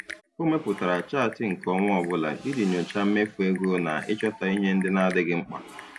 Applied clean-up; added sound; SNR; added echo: none; Typing; 17 dB; none.